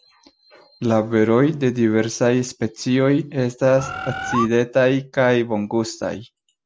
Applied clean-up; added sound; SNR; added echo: none; Bird; 6 dB; none.